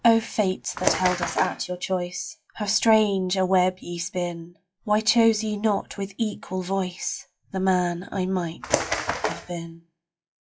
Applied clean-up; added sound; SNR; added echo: classical method log-MMSE.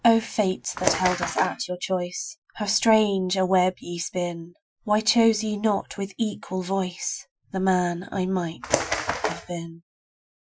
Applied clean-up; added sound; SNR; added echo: classical method Wiener filter.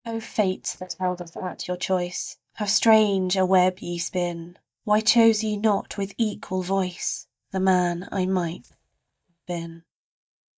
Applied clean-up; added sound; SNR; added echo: neural mask model DeepFilterNet 3.